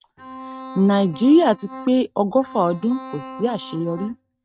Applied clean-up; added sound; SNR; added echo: neural mask model RNNoise.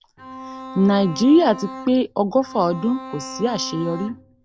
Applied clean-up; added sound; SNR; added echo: none; Bowed string instrument; 14 dB; none.